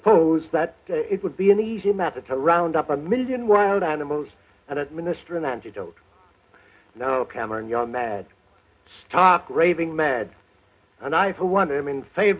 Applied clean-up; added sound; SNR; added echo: none; none; none; reverberation time 0.3 s.